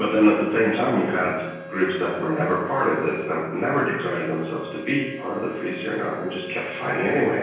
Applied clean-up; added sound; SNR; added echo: none; Organ; 15 dB; reverberation time 1.0 s.